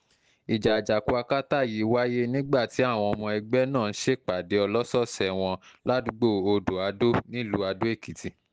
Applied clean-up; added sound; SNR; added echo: none; none; none; none.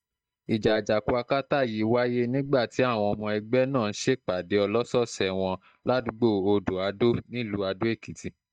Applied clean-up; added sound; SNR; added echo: neural mask model DeepFilterNet 3.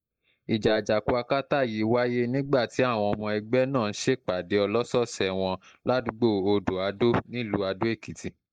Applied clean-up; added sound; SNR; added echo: neural mask model Resemble Enhance denoiser.